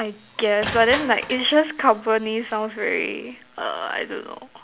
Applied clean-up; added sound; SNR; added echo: none; Crushing; 14 dB; none.